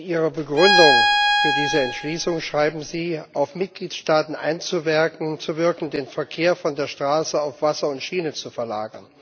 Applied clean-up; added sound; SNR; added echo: none; Bowed string instrument; -3 dB; none.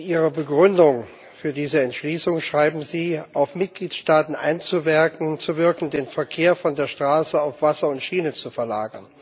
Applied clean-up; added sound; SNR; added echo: none; none; none; none.